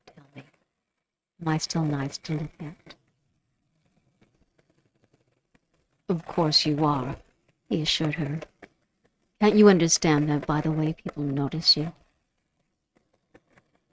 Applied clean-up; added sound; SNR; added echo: neural mask model RNNoise.